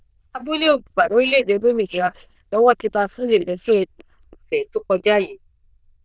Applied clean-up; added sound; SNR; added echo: neural diffusion model UNIVERSE++.